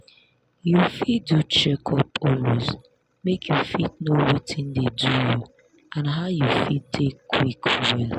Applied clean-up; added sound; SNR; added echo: none; none; none; none.